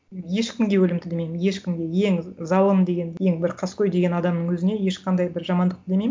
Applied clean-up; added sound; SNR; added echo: none; none; none; none.